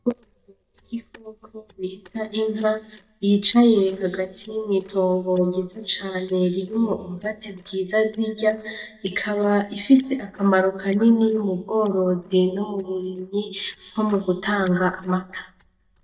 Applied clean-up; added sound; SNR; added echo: neural mask model DeepFilterNet 3.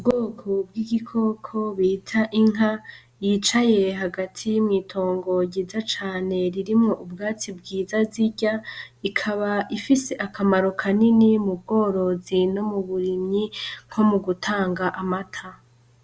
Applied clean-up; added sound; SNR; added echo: none; none; none; none.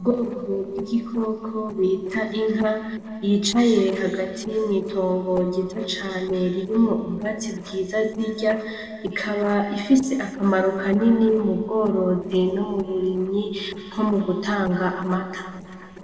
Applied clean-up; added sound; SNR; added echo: neural separator model SepFormer DNS4.